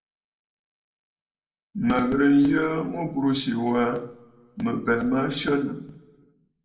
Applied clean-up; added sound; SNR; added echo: none; none; none; reverberation time 0.5 s.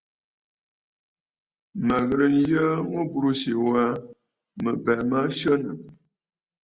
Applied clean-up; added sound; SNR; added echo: none; none; none; none.